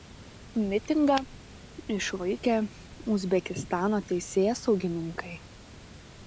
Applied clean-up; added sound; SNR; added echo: none; Water; 18 dB; none.